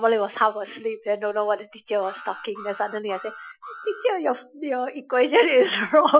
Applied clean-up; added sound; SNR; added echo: classical method Wiener filter.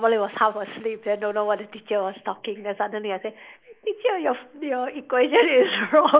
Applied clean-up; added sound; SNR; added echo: neural mask model Resemble Enhance denoiser.